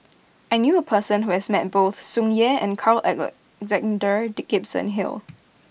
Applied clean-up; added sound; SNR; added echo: none; none; none; none.